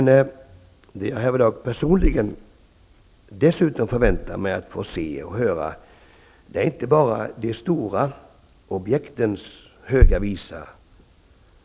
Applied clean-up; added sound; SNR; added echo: none; none; none; none.